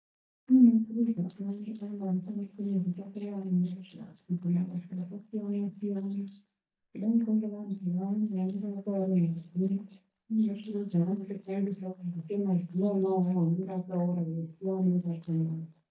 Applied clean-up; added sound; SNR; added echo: neural mask model DeepFilterNet 3.